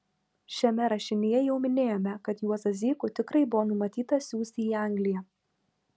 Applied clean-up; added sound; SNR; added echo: none; none; none; none.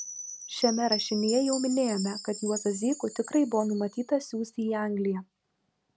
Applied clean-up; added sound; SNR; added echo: none; Chime; 10 dB; none.